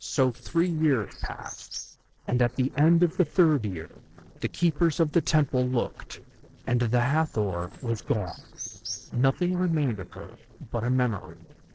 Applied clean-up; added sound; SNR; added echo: neural separator model SepFormer DNS4.